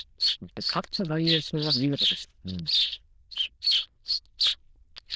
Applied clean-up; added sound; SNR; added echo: neural diffusion model UNIVERSE++.